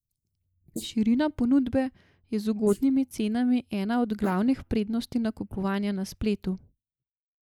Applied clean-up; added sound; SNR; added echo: neural mask model Resemble Enhance denoiser.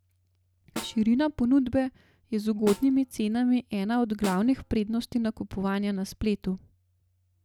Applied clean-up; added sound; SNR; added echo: none; Snare drum; 16 dB; none.